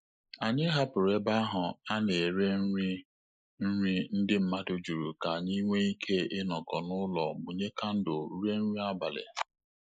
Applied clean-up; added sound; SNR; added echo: neural mask model Resemble Enhance denoiser.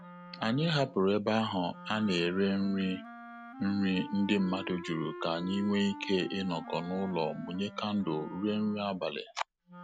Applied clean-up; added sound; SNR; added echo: none; Wind instrument, woodwind instrument; 14 dB; none.